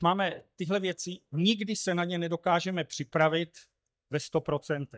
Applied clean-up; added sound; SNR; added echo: neural mask model DeepFilterNet 3.